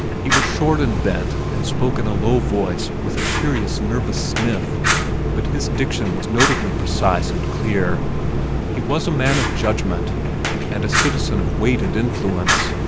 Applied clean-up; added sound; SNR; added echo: none; Fire; -3 dB; none.